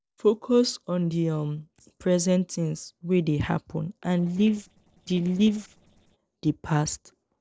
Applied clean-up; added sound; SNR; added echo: neural separator model SepFormer DNS4.